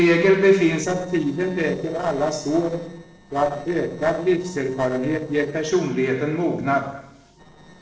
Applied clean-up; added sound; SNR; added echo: neural separator model SepFormer DNS4.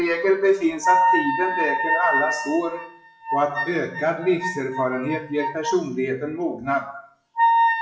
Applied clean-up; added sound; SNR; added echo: classical method WPE with log-MMSE.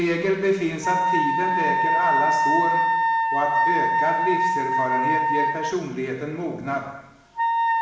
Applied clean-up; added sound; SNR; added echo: none; Wind instrument, woodwind instrument; -5 dB; reverberation time 0.9 s.